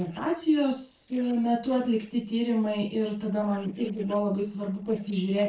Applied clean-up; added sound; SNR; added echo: neural separator model SepFormer DNS4.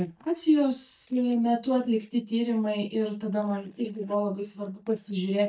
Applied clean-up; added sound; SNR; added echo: neural mask model DeepFilterNet 3.